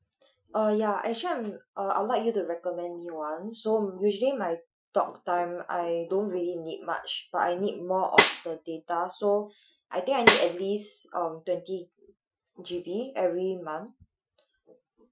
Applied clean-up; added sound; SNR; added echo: classical method Wiener filter.